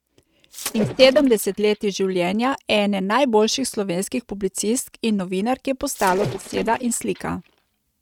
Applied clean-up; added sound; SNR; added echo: neural mask model RNNoise.